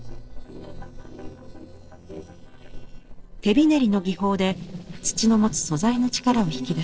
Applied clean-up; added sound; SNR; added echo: neural separator model SepFormer DNS4.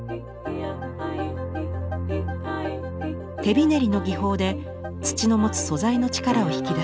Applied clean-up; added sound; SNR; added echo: none; none; none; none.